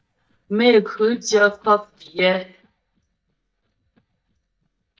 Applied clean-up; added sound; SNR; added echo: neural mask model DeepFilterNet 3.